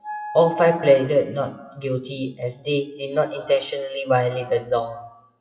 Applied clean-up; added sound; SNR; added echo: classical method WPE with log-MMSE.